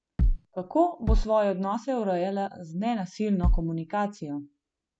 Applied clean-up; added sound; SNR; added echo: none; Bass drum; -4 dB; none.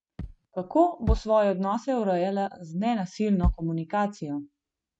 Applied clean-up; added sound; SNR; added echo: neural mask model RNNoise.